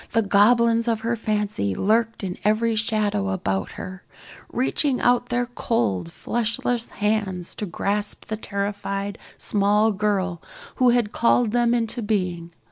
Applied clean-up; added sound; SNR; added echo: none; none; none; none.